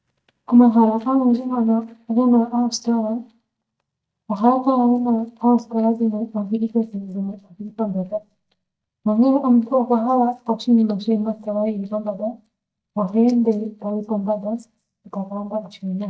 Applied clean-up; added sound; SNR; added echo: neural mask model DeepFilterNet 3.